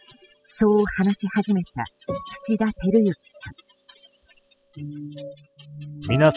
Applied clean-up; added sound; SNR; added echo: classical method spectral subtraction.